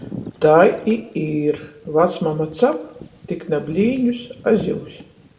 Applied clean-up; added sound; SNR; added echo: none; Bird vocalization, bird call, bird song; 18 dB; reverberation time 0.6 s.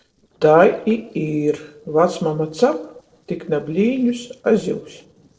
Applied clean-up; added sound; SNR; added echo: neural separator model SepFormer DNS4.